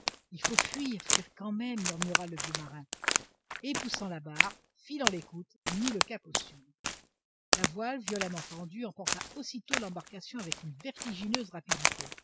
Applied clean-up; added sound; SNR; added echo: none; Crack; -5 dB; none.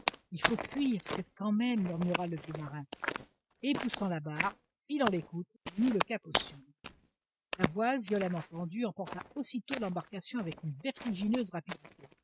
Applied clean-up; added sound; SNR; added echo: neural mask model RNNoise.